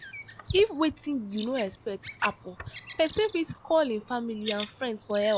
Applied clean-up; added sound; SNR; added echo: none; Bird vocalization, bird call, bird song; 6 dB; none.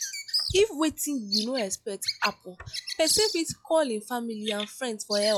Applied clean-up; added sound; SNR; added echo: classical method log-MMSE.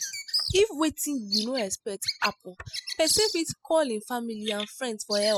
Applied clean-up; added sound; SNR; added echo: classical method spectral subtraction.